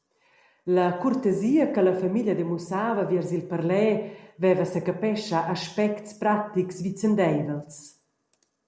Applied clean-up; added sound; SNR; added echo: none; none; none; none.